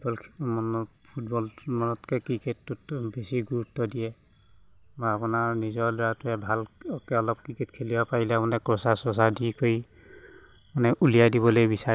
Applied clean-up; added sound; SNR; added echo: none; none; none; none.